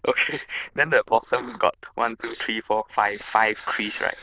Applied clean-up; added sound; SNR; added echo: neural diffusion model UNIVERSE++.